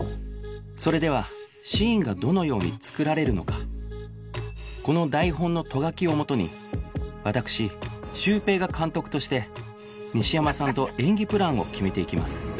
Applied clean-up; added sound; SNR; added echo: none; none; none; none.